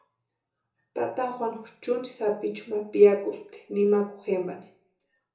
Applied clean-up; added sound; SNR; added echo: none; none; none; reverberation time 0.7 s.